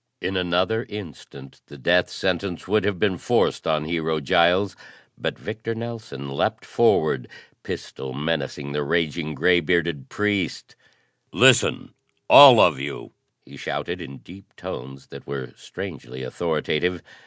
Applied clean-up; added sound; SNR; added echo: none; none; none; none.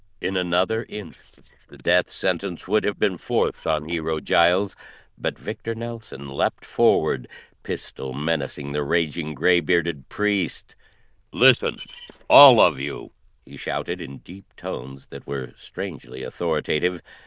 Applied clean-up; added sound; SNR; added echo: neural diffusion model UNIVERSE++.